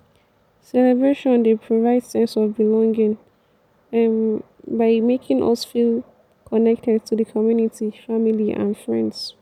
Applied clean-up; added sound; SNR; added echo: none; none; none; none.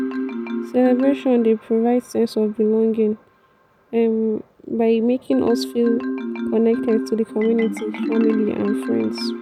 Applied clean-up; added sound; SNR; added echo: none; Marimba, xylophone; 8 dB; none.